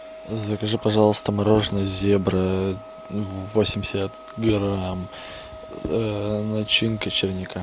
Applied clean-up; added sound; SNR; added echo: none; Writing; 17 dB; none.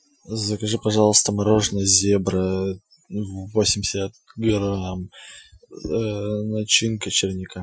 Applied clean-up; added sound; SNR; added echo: classical method Wiener filter.